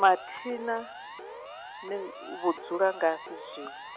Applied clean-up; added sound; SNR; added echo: none; Siren; 13 dB; none.